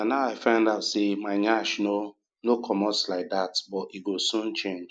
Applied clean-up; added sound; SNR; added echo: neural mask model Resemble Enhance denoiser.